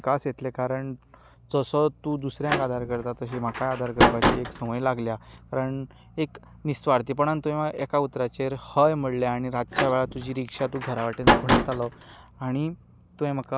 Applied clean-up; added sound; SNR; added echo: none; Slam; -1 dB; none.